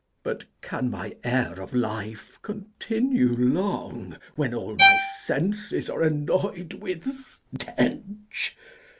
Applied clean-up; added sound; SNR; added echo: none; Bowed string instrument; -5 dB; none.